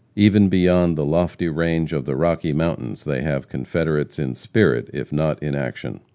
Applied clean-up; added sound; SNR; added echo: none; none; none; none.